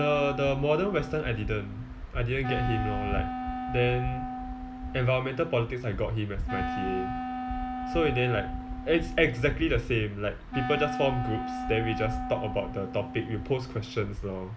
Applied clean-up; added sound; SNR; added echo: none; Wind instrument, woodwind instrument; 7 dB; none.